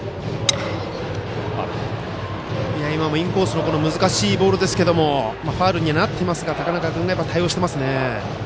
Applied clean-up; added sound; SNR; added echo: none; none; none; none.